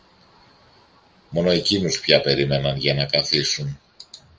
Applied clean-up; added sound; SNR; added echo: none; none; none; none.